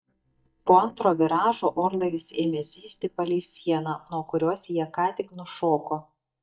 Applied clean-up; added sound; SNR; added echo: neural mask model DeepFilterNet 3.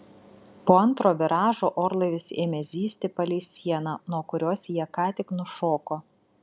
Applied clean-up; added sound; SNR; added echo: none; none; none; none.